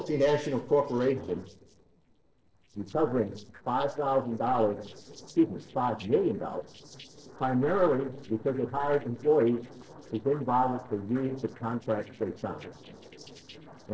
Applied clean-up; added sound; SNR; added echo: neural separator model SepFormer DNS4.